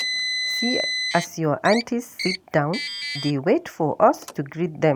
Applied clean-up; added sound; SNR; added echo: none; Car; 7 dB; none.